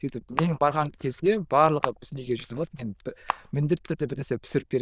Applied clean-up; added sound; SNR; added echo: neural diffusion model UNIVERSE++.